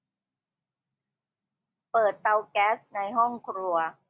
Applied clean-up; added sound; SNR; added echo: none; none; none; none.